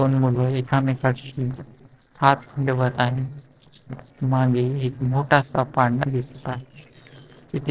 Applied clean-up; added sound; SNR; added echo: neural separator model SepFormer DNS4.